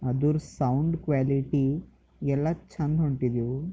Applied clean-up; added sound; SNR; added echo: none; none; none; none.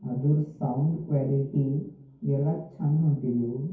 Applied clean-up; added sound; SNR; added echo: none; none; none; reverberation time 0.6 s.